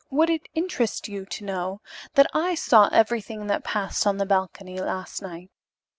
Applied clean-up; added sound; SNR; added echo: none; none; none; none.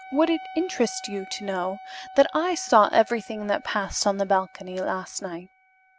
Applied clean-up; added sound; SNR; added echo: none; Wind instrument, woodwind instrument; 19 dB; none.